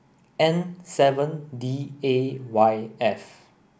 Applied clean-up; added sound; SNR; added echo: none; none; none; none.